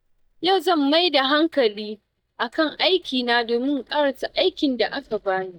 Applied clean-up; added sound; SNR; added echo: neural mask model DeepFilterNet 3.